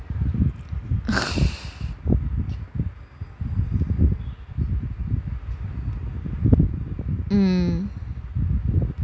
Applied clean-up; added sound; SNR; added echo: none; none; none; none.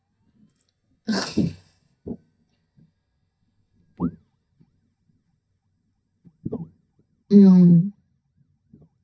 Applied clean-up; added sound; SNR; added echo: neural mask model DeepFilterNet 3.